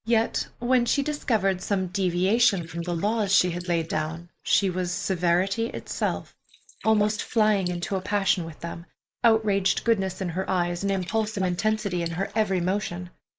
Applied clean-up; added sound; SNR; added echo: neural mask model Resemble Enhance denoiser.